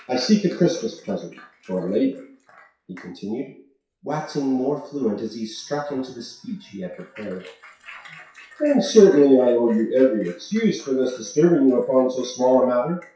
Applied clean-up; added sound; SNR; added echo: classical method WPE with log-MMSE.